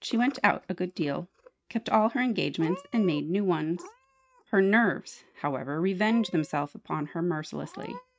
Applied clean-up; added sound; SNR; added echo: neural mask model RNNoise.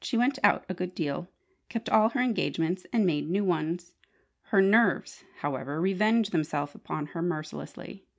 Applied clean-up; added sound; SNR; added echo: none; none; none; none.